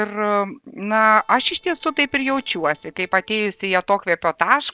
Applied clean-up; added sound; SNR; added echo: neural separator model SepFormer DNS4.